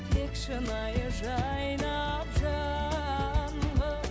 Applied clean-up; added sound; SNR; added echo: none; none; none; none.